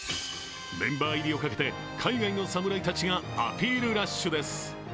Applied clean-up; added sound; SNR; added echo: none; none; none; none.